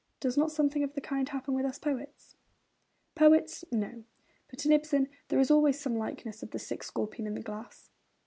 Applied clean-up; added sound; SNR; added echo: none; none; none; none.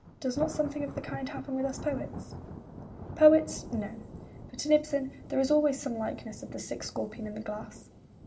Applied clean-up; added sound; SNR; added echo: none; Thunder; 13 dB; reverberation time 0.7 s.